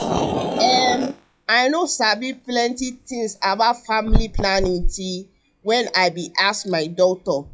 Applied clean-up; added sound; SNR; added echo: classical method WPE with log-MMSE.